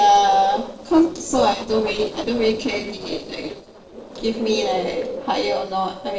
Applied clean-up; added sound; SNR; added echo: neural separator model SepFormer DNS4.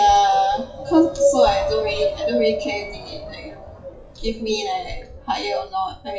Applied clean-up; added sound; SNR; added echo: classical method WPE with log-MMSE.